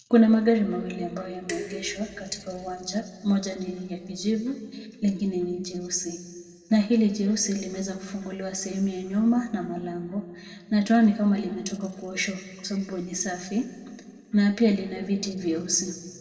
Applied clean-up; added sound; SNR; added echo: none; Dishes, pots, and pans; 14 dB; reverberation time 1.9 s.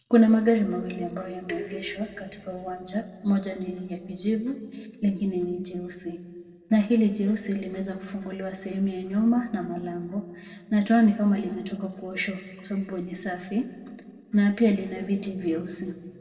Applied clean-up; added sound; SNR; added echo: neural separator model SepFormer DNS4.